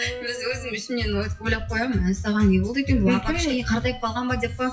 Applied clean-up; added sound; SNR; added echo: classical method WPE with log-MMSE.